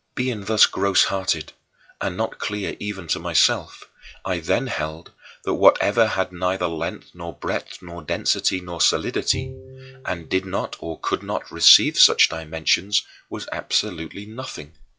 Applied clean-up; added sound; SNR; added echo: classical method log-MMSE.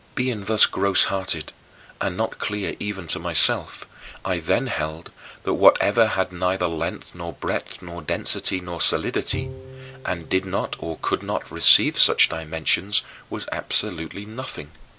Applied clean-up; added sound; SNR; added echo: none; Bowed string instrument; 15 dB; none.